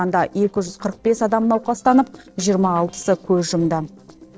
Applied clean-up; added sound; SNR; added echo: neural separator model SepFormer DNS4.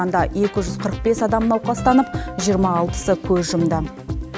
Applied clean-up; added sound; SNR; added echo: none; Wind instrument, woodwind instrument; 19 dB; none.